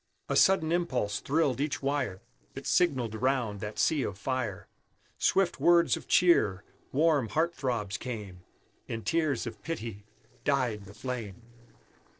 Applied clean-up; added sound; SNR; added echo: neural separator model SepFormer DNS4.